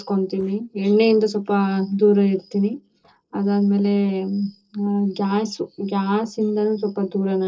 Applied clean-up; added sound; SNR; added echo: neural separator model SepFormer DNS4.